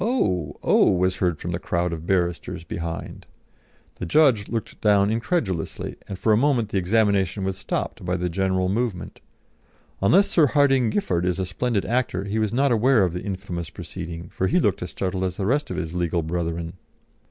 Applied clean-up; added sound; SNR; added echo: none; none; none; none.